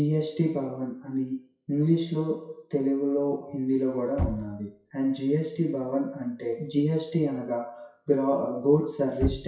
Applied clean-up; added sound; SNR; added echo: classical method WPE with log-MMSE.